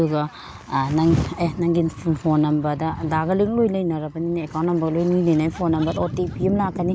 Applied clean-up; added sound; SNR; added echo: none; none; none; none.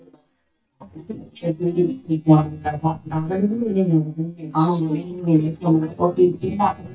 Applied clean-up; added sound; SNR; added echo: neural mask model DeepFilterNet 3.